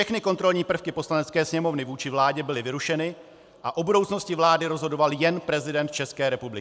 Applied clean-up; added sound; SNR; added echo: none; none; none; none.